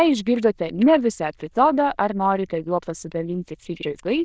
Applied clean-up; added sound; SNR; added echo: neural diffusion model UNIVERSE++.